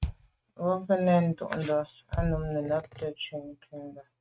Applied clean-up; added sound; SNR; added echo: neural mask model RNNoise.